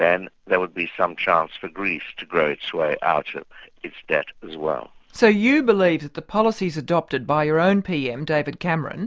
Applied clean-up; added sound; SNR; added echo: none; none; none; none.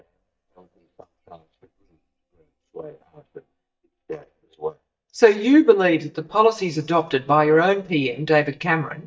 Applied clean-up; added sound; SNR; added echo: neural mask model DeepFilterNet 3.